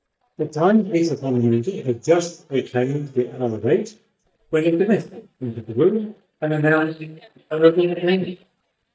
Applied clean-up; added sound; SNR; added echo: neural mask model DeepFilterNet 3.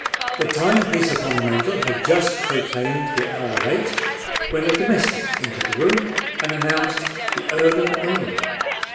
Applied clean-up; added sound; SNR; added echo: none; Clapping; 2 dB; reverberation time 1.1 s.